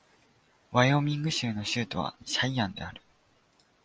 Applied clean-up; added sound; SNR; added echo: none; none; none; none.